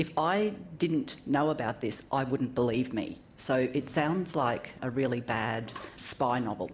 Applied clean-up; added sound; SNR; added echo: none; none; none; none.